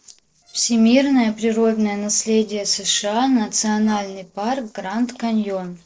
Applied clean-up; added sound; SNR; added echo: neural separator model SepFormer DNS4.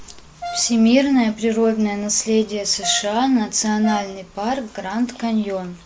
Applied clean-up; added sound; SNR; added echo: none; Brass instrument; 14 dB; none.